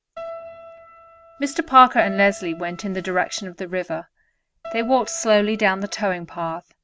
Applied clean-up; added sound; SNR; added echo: none; Keyboard (musical); 16 dB; none.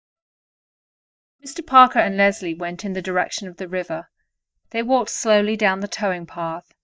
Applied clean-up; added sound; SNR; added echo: neural mask model DeepFilterNet 3.